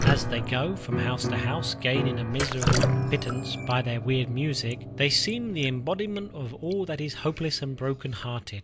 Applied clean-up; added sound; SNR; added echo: none; Piano + Drip; 2 dB; none.